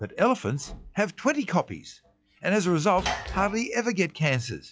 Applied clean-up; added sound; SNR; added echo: classical method log-MMSE.